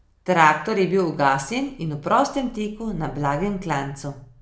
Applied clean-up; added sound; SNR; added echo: none; none; none; none.